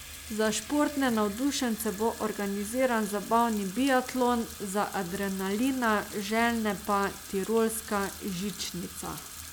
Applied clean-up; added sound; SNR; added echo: none; Sink (filling or washing) / Water tap, faucet; 14 dB; none.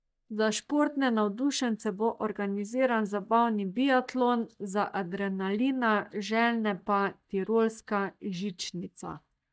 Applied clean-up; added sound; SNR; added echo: neural mask model DeepFilterNet 3.